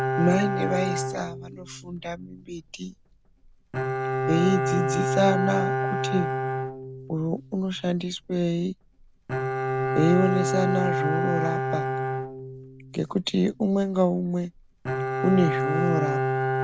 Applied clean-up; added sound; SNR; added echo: none; Bowed string instrument; 1 dB; none.